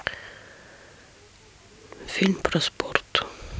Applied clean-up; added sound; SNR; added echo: none; none; none; none.